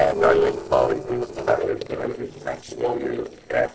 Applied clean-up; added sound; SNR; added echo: neural separator model SepFormer DNS4.